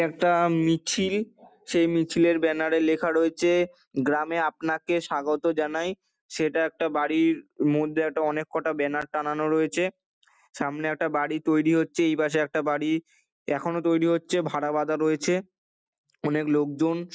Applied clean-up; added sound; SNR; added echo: none; none; none; none.